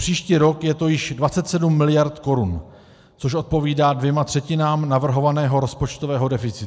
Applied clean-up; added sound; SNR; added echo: none; none; none; none.